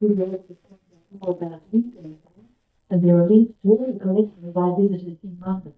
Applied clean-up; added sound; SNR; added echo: neural mask model DeepFilterNet 3.